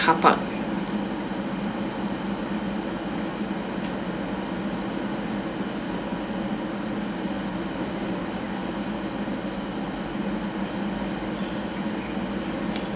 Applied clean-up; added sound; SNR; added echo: none; none; none; none.